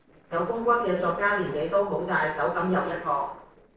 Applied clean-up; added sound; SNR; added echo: neural separator model SepFormer DNS4.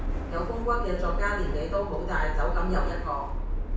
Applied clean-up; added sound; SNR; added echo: none; Subway, metro, underground; -3 dB; reverberation time 0.6 s.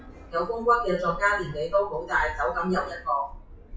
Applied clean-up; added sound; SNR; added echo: classical method WPE with log-MMSE.